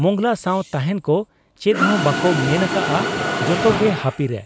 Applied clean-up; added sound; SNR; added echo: none; Mechanisms; 4 dB; none.